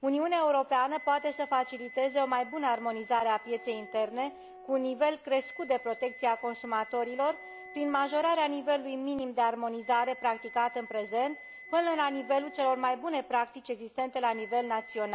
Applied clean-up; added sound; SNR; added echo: none; Wind instrument, woodwind instrument + Wind instrument, woodwind instrument; 18 dB; none.